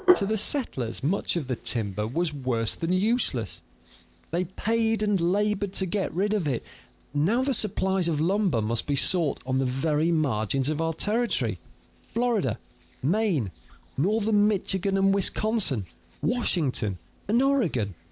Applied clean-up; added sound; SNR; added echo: none; Hands; 13 dB; none.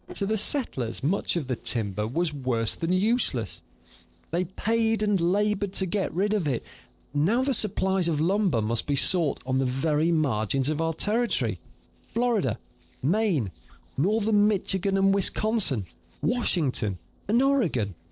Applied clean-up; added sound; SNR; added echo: neural separator model SepFormer DNS4.